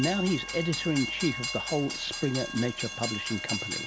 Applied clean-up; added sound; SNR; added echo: none; Train; 5 dB; none.